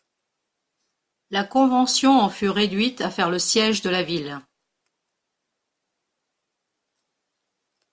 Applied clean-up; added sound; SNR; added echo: none; none; none; none.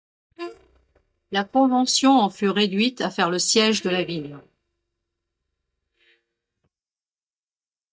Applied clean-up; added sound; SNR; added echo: neural mask model DeepFilterNet 3.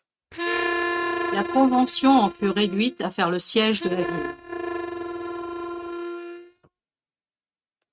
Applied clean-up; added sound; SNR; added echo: neural mask model RNNoise.